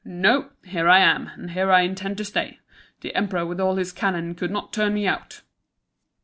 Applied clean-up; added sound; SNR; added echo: none; none; none; none.